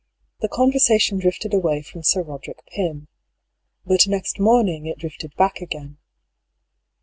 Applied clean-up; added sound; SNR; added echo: none; none; none; none.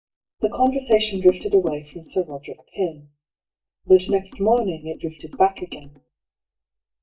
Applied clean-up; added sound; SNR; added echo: neural mask model DeepFilterNet 3.